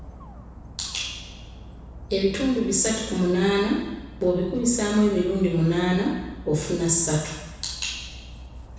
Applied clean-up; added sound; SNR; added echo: none; Dog; 16 dB; reverberation time 1.0 s.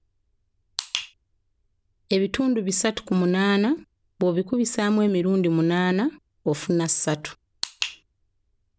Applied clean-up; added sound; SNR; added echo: none; none; none; none.